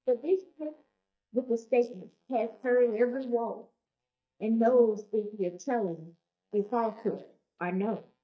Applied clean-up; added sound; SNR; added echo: neural mask model DeepFilterNet 3.